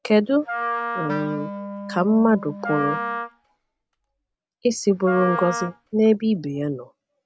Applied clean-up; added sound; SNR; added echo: none; Wind instrument, woodwind instrument + Wind instrument, woodwind instrument; 7 dB; none.